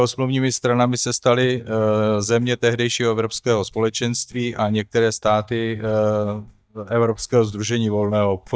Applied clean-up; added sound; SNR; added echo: neural mask model DeepFilterNet 3.